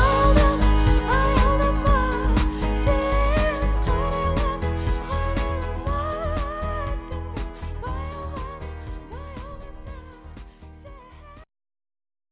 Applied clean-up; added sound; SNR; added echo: none; none; none; none.